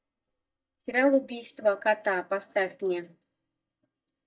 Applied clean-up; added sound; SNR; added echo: neural mask model DeepFilterNet 3.